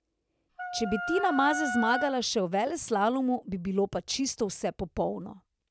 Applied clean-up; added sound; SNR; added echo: none; Wind instrument, woodwind instrument; 4 dB; none.